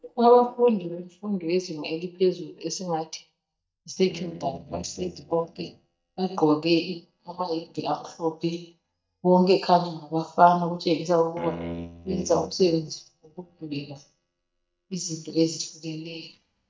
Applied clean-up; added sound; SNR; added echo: neural mask model DeepFilterNet 3.